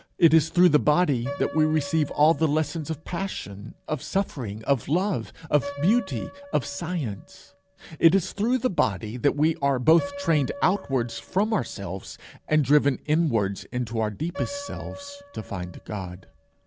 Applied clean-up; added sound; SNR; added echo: none; Piano; 18 dB; none.